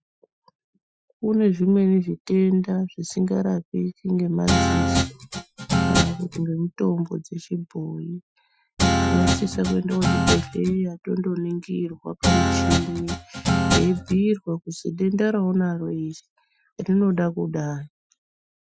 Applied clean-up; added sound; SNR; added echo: classical method Wiener filter.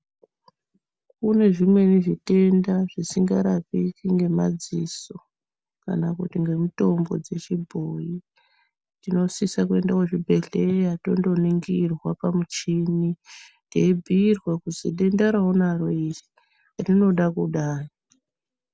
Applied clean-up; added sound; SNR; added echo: none; none; none; none.